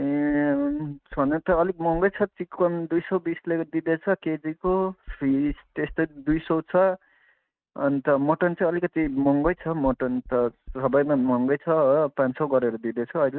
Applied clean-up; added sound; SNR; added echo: neural mask model RNNoise.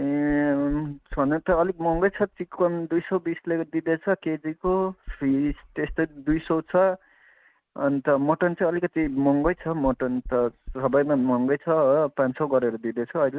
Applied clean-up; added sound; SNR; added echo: none; Knock; 19 dB; none.